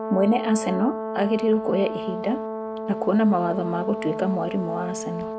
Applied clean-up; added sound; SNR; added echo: none; Brass instrument; 6 dB; none.